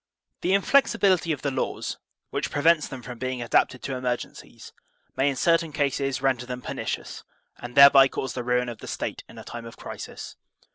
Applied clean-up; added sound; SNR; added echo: none; none; none; none.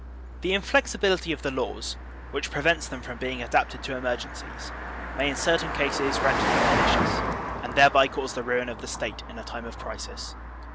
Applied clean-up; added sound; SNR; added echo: none; Car passing by; 3 dB; none.